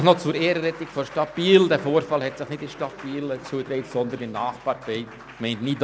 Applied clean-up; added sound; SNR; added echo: none; Applause; 19 dB; none.